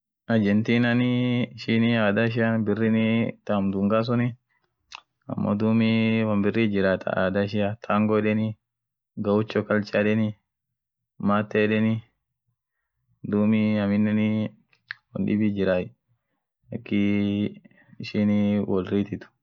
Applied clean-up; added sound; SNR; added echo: none; none; none; none.